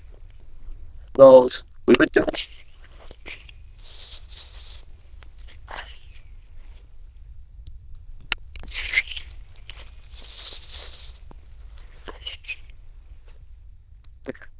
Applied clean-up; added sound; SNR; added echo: neural diffusion model UNIVERSE++.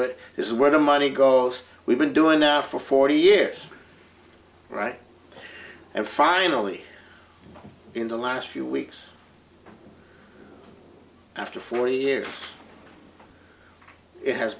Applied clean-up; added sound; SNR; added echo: none; none; none; none.